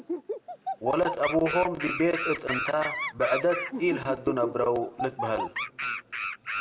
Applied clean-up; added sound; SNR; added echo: none; Animal; 5 dB; reverberation time 0.4 s.